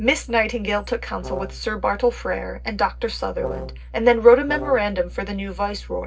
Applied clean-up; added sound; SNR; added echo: neural separator model SepFormer DNS4.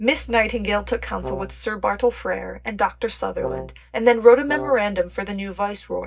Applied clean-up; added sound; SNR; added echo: neural mask model DeepFilterNet 3.